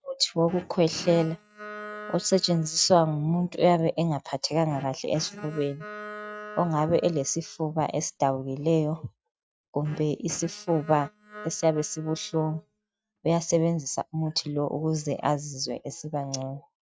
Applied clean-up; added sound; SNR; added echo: neural mask model RNNoise.